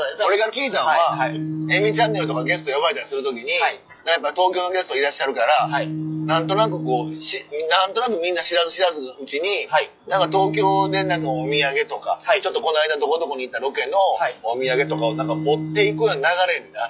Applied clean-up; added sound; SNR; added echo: classical method log-MMSE.